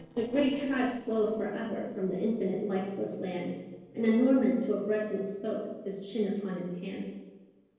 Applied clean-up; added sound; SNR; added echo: neural separator model SepFormer DNS4.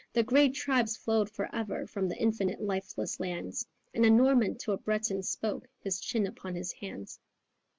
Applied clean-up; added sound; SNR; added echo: none; none; none; none.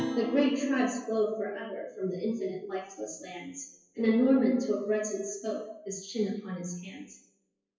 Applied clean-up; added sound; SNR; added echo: classical method WPE with log-MMSE.